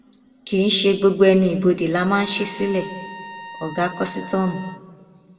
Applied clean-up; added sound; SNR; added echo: none; Trumpet; 17 dB; reverberation time 1.3 s.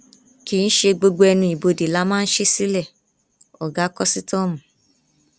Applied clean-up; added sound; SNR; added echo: none; none; none; none.